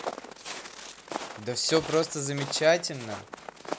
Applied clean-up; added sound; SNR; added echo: none; Walk, footsteps; 9 dB; none.